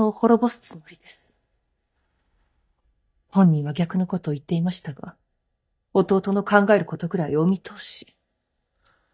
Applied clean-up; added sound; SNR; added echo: neural mask model DeepFilterNet 3.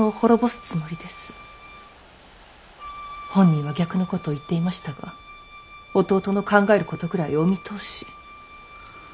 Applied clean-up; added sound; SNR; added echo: none; Wind instrument, woodwind instrument; 19 dB; none.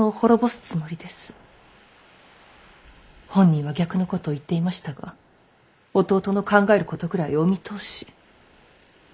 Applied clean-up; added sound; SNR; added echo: neural mask model Resemble Enhance denoiser.